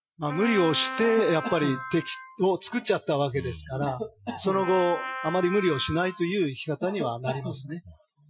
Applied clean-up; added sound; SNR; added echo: classical method Wiener filter.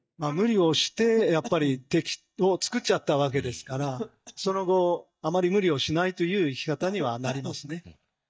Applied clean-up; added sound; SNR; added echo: neural mask model DeepFilterNet 3.